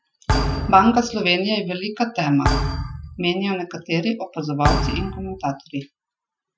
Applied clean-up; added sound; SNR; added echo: classical method Wiener filter.